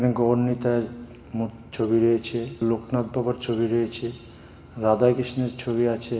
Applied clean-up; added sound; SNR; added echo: none; none; none; reverberation time 1.5 s.